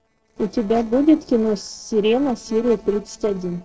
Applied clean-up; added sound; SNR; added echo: neural separator model SepFormer DNS4.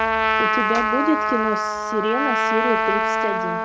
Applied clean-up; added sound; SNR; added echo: none; Trumpet; -5 dB; none.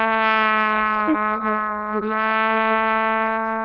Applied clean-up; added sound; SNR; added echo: neural diffusion model UNIVERSE++.